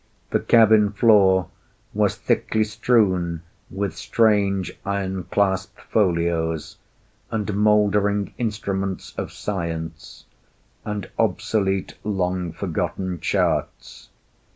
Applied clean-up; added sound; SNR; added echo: none; none; none; none.